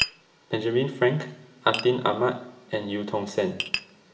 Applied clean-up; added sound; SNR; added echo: none; Tap; 9 dB; reverberation time 1.3 s.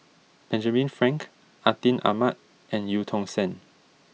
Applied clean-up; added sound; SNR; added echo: none; none; none; none.